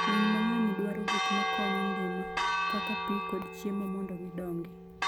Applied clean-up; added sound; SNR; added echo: none; Church bell; -1 dB; none.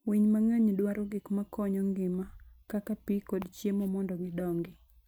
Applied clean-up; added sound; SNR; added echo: none; none; none; none.